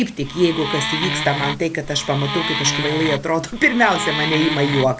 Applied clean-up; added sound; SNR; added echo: none; Wood; 5 dB; none.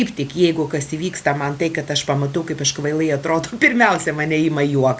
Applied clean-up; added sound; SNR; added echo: none; none; none; none.